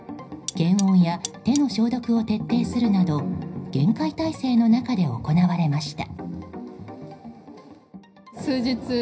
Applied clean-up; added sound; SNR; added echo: none; Cutlery, silverware; 14 dB; reverberation time 0.4 s.